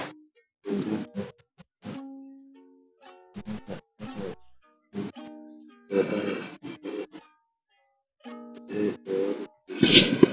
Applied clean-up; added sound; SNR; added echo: classical method Wiener filter.